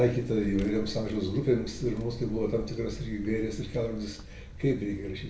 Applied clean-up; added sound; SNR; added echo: none; Vehicle; 11 dB; reverberation time 0.2 s.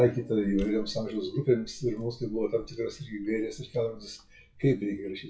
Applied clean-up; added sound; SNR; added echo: classical method WPE with log-MMSE.